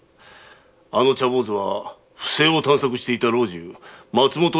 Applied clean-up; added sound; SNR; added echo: none; none; none; none.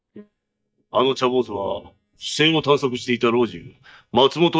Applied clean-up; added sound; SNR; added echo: neural mask model DeepFilterNet 3.